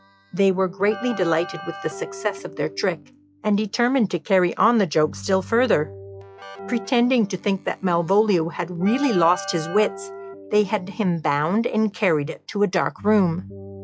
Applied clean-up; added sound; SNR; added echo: classical method log-MMSE.